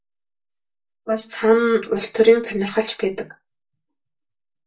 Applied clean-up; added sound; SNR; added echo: none; none; none; reverberation time 0.2 s.